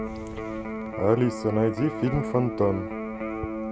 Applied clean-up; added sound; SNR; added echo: none; Electric guitar; 6 dB; none.